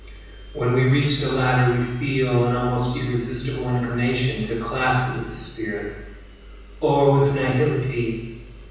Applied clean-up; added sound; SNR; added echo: none; Engine; 18 dB; reverberation time 1.1 s.